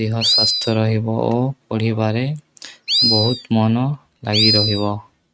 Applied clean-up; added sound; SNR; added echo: neural mask model RNNoise.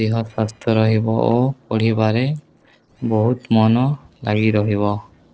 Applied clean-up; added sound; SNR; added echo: neural separator model SepFormer DNS4.